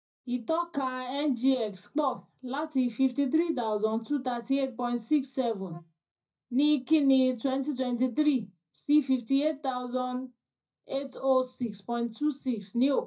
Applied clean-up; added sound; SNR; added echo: neural mask model DeepFilterNet 3.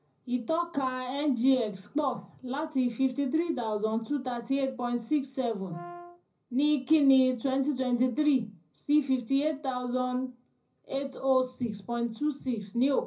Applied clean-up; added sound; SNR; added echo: none; Brass instrument; 17 dB; reverberation time 0.4 s.